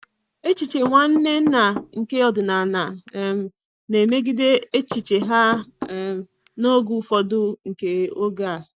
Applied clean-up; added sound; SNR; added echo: none; Knock / Wood; 16 dB; none.